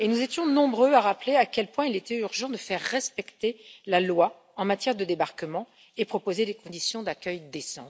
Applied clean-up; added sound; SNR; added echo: none; none; none; none.